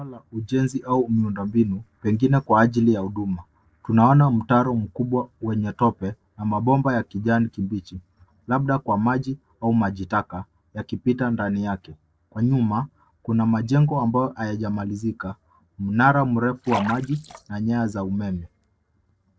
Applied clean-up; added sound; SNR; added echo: neural separator model SepFormer DNS4.